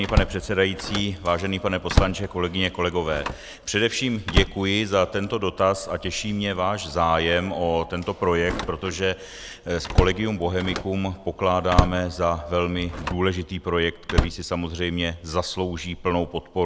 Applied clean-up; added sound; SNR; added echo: none; Slam; 5 dB; none.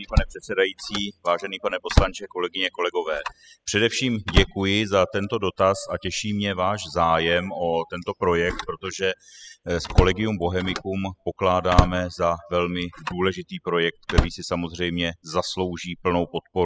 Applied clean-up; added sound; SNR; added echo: classical method spectral subtraction.